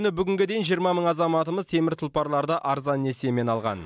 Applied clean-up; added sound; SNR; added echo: none; none; none; none.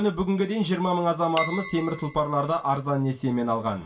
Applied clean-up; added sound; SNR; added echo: none; Chink, clink; 8 dB; reverberation time 0.2 s.